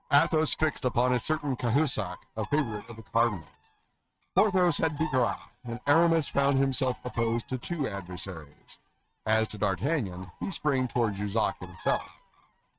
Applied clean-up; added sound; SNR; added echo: neural mask model RNNoise.